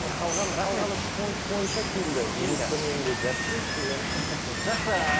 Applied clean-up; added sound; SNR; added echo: none; Water; -1 dB; none.